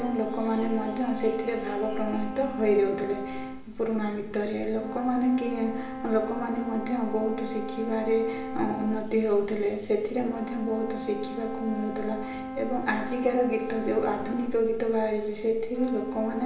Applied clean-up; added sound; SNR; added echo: none; Brass instrument; 9 dB; reverberation time 0.7 s.